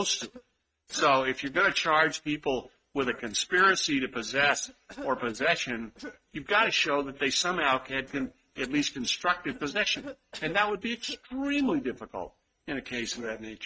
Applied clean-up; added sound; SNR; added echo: neural mask model RNNoise.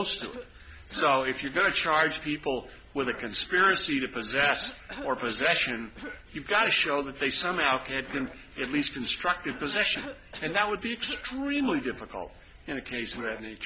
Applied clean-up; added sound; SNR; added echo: none; Cough; 17 dB; none.